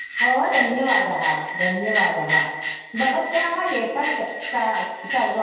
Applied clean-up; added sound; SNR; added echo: none; Bell; -3 dB; reverberation time 1.2 s.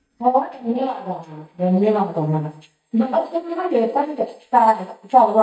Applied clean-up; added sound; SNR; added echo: neural mask model DeepFilterNet 3.